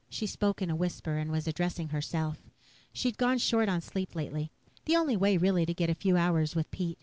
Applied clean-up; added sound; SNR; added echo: none; none; none; none.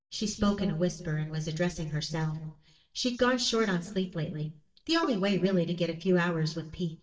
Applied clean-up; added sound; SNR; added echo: neural mask model DeepFilterNet 3.